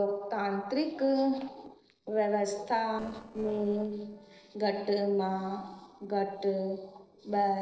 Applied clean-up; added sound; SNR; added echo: neural separator model SepFormer DNS4.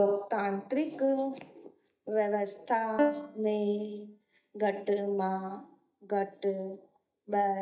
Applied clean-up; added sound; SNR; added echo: neural mask model DeepFilterNet 3.